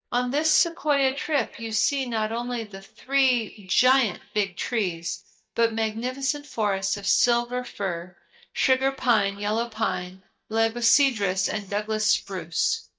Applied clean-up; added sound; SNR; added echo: neural mask model DeepFilterNet 3.